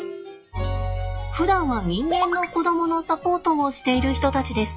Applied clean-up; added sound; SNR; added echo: classical method log-MMSE.